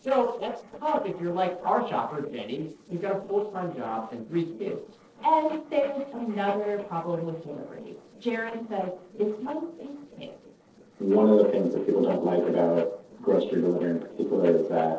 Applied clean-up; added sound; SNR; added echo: neural separator model SepFormer DNS4.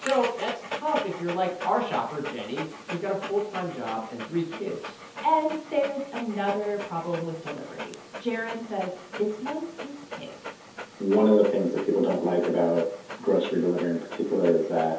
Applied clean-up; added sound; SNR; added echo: none; Dog; 12 dB; reverberation time 0.5 s.